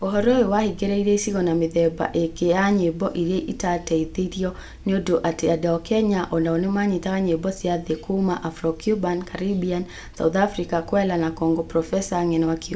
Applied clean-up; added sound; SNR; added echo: none; none; none; none.